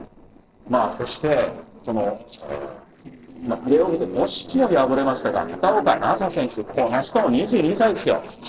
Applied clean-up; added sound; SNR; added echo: neural separator model SepFormer DNS4.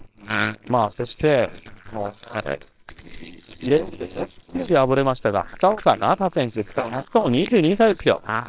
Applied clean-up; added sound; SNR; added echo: neural separator model SepFormer WHAMR!.